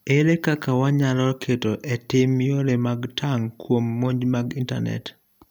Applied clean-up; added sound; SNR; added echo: none; none; none; none.